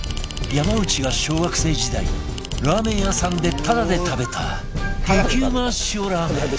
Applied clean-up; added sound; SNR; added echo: none; none; none; none.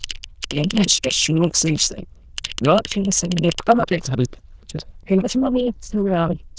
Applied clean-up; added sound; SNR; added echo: neural diffusion model UNIVERSE++.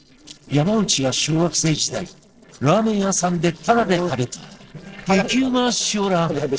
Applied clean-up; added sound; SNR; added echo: neural separator model SepFormer DNS4.